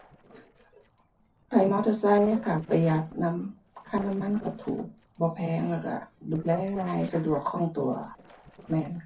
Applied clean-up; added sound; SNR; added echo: neural separator model SepFormer DNS4.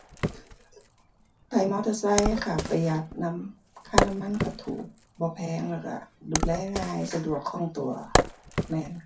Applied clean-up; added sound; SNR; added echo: none; Wood; 2 dB; reverberation time 0.3 s.